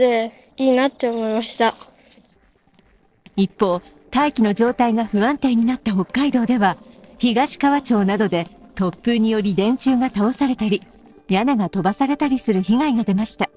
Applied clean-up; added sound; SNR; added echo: neural separator model SepFormer DNS4.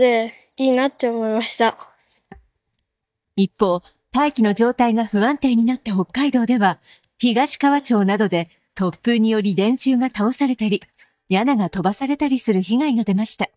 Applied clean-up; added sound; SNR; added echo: neural mask model DeepFilterNet 3.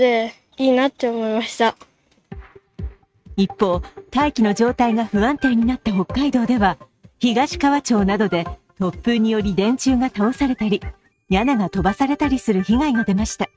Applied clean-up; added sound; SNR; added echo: neural mask model RNNoise.